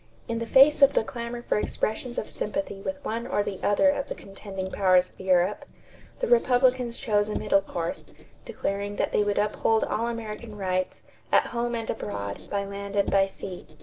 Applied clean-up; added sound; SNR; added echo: none; Squeak; 16 dB; none.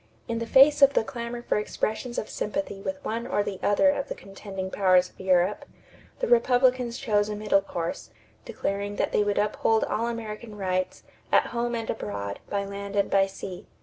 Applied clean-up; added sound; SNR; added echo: none; none; none; none.